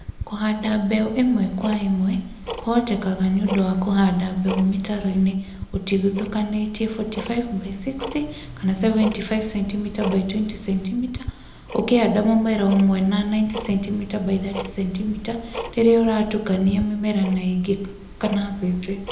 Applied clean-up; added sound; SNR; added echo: none; Tick-tock; 14 dB; reverberation time 0.8 s.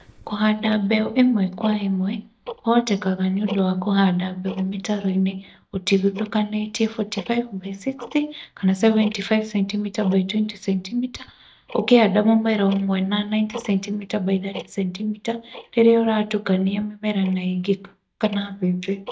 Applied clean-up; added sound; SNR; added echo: neural mask model DeepFilterNet 3.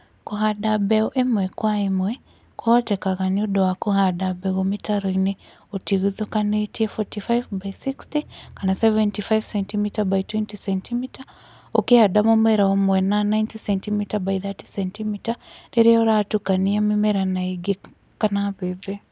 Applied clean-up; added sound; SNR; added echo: none; none; none; none.